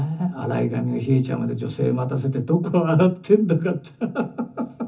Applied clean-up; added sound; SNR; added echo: none; none; none; reverberation time 0.3 s.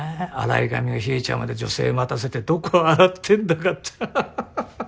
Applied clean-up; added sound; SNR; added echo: none; none; none; none.